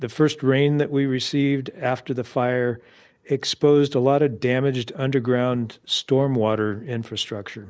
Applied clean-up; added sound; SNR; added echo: neural mask model Resemble Enhance denoiser.